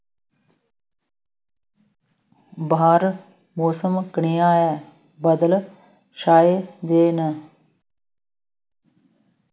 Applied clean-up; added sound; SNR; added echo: none; none; none; none.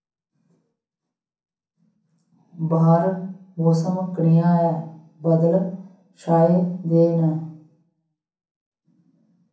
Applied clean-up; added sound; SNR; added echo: none; none; none; reverberation time 0.6 s.